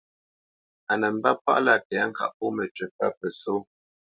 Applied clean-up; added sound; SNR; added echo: none; none; none; none.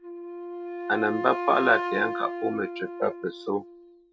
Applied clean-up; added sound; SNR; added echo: none; Wind instrument, woodwind instrument; 6 dB; none.